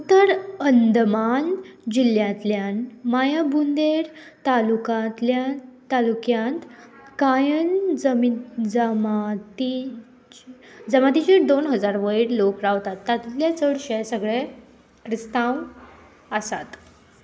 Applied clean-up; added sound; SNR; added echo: none; none; none; none.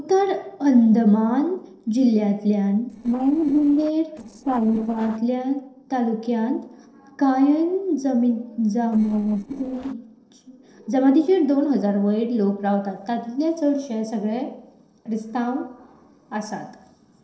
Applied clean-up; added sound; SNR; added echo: neural separator model SepFormer DNS4.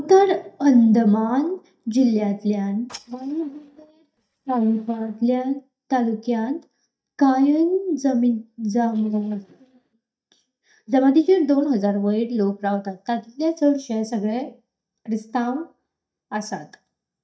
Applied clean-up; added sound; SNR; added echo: neural mask model DeepFilterNet 3.